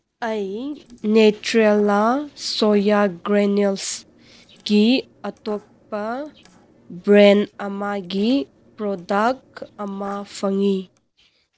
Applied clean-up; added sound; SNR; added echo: neural separator model SepFormer DNS4.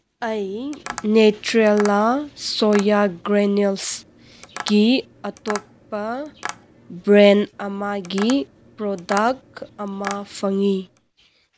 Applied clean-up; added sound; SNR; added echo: none; Tap; 17 dB; none.